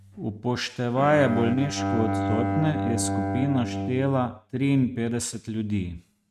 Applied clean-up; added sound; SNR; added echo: neural mask model RNNoise.